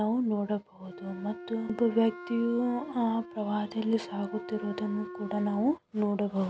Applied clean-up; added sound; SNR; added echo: none; Wind instrument, woodwind instrument; 14 dB; none.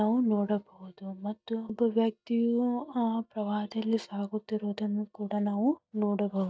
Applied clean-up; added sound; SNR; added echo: neural mask model DeepFilterNet 3.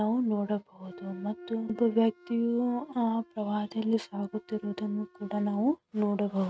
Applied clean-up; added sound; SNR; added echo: neural mask model RNNoise.